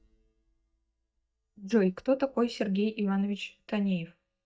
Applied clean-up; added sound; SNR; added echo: neural mask model DeepFilterNet 3.